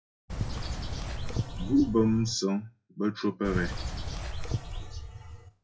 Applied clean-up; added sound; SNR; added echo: classical method WPE with log-MMSE.